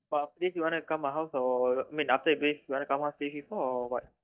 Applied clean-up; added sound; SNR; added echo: neural mask model DeepFilterNet 3.